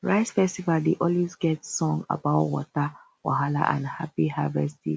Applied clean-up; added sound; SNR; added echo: none; none; none; none.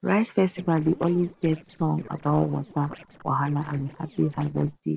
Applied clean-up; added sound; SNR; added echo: neural separator model SepFormer DNS4.